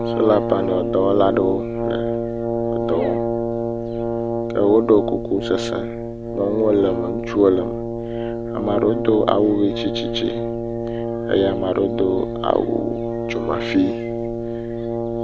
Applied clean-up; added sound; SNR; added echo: none; Brass instrument; 2 dB; none.